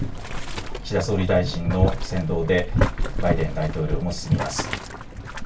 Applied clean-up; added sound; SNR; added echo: none; Boiling; 0 dB; reverberation time 0.2 s.